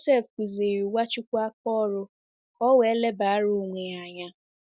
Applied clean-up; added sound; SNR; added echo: none; none; none; none.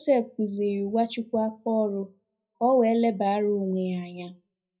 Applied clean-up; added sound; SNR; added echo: none; none; none; reverberation time 0.4 s.